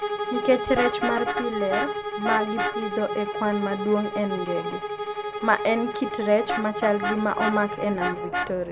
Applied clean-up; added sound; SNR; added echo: none; Bowed string instrument + Vehicle horn, car horn, honking; 3 dB; none.